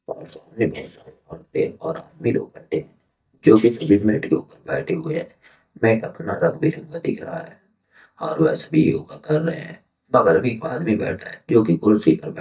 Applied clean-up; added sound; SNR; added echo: neural mask model DeepFilterNet 3.